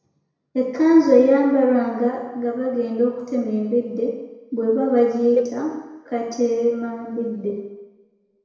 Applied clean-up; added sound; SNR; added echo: none; Cowbell; 9 dB; reverberation time 1.0 s.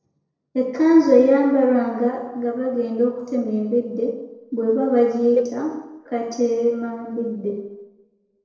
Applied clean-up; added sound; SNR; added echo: neural separator model SepFormer DNS4.